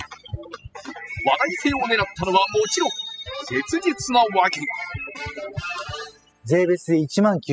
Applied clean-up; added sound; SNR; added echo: classical method spectral subtraction.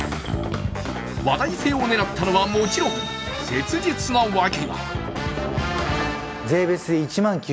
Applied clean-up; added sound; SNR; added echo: none; none; none; none.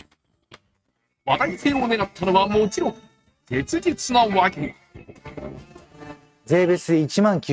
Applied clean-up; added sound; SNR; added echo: neural mask model RNNoise.